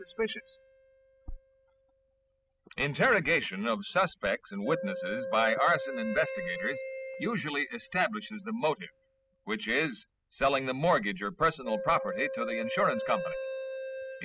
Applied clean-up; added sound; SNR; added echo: classical method spectral subtraction.